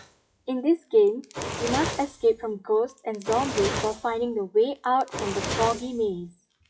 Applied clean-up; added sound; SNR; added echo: classical method WPE with log-MMSE.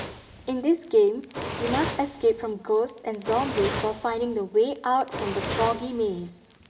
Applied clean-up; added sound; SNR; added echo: none; Fire; 9 dB; reverberation time 0.8 s.